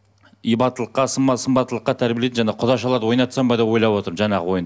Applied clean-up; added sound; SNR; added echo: none; none; none; none.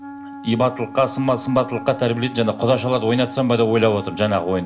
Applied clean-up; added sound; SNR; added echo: none; Wind instrument, woodwind instrument; 14 dB; reverberation time 0.4 s.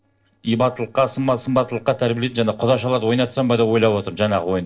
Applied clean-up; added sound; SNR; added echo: neural separator model SepFormer DNS4.